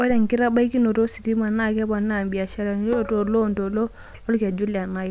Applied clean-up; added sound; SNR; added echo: none; Tabla; 18 dB; none.